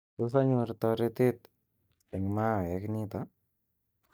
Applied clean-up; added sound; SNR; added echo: neural mask model DeepFilterNet 3.